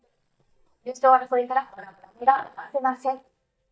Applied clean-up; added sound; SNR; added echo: neural mask model DeepFilterNet 3.